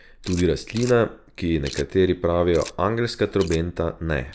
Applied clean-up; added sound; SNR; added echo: neural mask model Resemble Enhance denoiser.